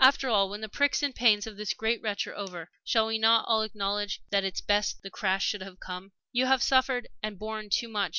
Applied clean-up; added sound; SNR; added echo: none; none; none; none.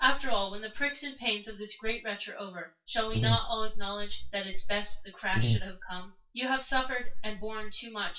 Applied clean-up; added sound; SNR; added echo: classical method WPE with log-MMSE.